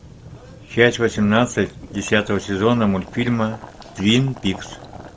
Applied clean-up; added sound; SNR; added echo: none; Boiling; 18 dB; none.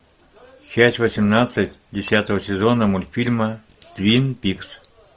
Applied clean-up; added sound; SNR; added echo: none; none; none; none.